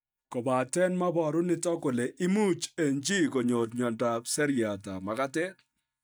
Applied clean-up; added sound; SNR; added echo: neural mask model DeepFilterNet 3.